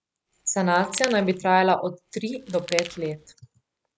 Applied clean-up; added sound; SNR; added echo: none; Crackle; 11 dB; none.